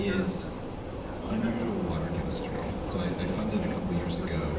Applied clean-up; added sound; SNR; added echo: none; Vehicle; 2 dB; reverberation time 0.8 s.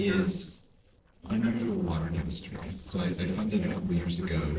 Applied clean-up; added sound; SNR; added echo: neural separator model SepFormer DNS4.